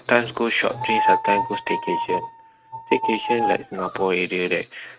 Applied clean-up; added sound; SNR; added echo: neural mask model RNNoise.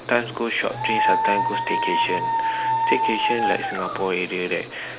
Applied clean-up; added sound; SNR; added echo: none; Dog; -3 dB; none.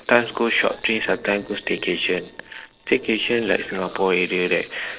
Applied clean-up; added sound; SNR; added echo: neural separator model SepFormer DNS4.